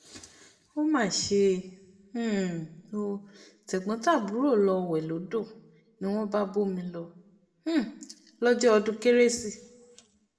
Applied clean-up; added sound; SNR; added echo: none; none; none; reverberation time 0.6 s.